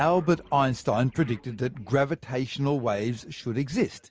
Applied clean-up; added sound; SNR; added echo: none; none; none; none.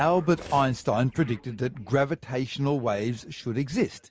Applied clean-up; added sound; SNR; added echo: none; Cutlery, silverware; 19 dB; none.